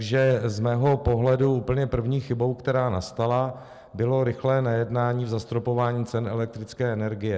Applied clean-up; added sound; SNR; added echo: none; none; none; none.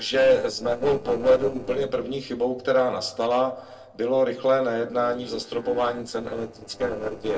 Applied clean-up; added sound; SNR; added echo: neural separator model SepFormer DNS4.